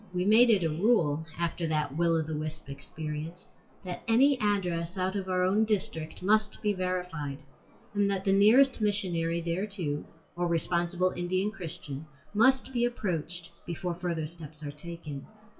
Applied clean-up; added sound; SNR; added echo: classical method WPE with log-MMSE.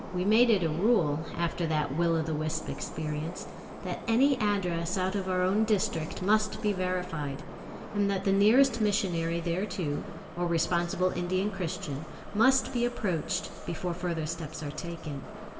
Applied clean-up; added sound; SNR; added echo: none; Subway, metro, underground; 13 dB; reverberation time 1.7 s.